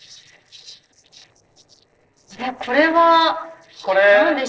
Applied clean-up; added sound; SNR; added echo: neural separator model SepFormer DNS4.